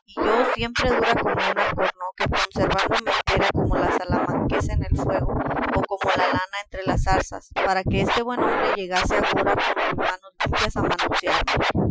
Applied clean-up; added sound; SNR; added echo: classical method Wiener filter.